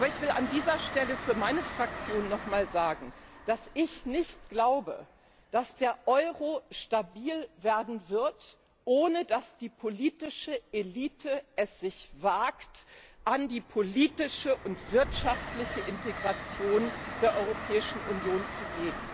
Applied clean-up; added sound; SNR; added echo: none; Train; 11 dB; none.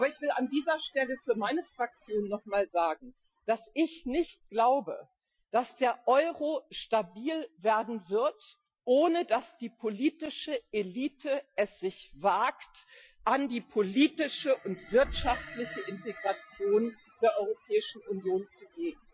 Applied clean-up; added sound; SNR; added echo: classical method Wiener filter.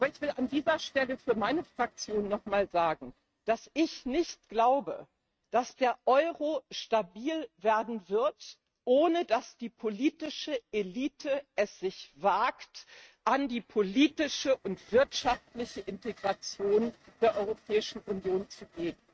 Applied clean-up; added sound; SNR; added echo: neural mask model RNNoise.